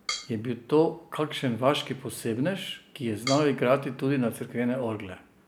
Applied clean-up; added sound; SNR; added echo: none; Drum kit; 14 dB; none.